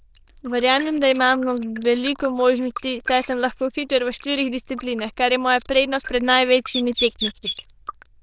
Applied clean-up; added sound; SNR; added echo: neural diffusion model UNIVERSE++.